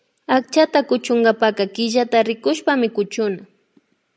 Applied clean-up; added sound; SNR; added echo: none; none; none; none.